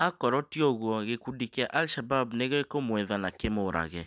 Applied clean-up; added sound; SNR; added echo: none; none; none; none.